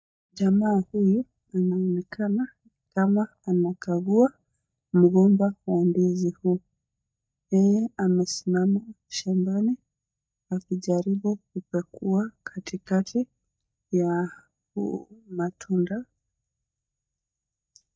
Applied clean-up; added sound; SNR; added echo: neural mask model DeepFilterNet 3.